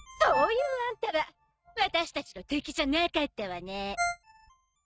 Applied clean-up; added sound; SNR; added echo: neural mask model RNNoise.